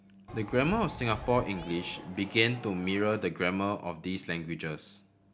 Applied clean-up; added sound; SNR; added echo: none; Crowd; 13 dB; none.